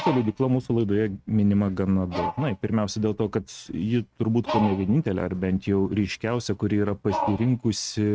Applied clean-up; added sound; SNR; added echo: neural mask model RNNoise.